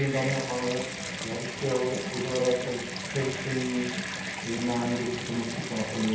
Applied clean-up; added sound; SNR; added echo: none; Bathtub (filling or washing) / Water tap, faucet; 5 dB; reverberation time 0.7 s.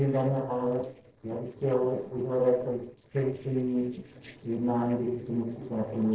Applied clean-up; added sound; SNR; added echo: neural separator model SepFormer DNS4.